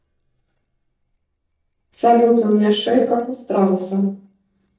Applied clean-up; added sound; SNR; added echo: neural mask model DeepFilterNet 3.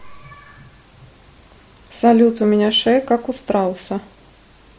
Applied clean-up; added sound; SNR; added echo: none; none; none; none.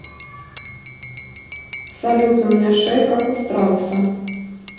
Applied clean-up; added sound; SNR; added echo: none; Cutlery, silverware / Dishes, pots, and pans / Chink, clink; 15 dB; reverberation time 1.3 s.